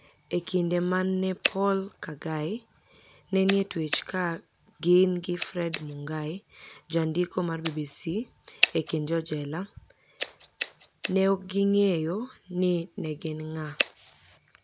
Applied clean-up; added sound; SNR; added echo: none; Scissors; 10 dB; none.